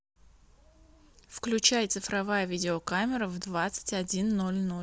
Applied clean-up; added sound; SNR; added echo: none; none; none; none.